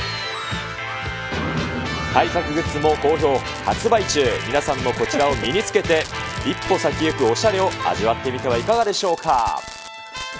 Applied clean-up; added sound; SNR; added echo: none; Alarm + Fireworks; 16 dB; none.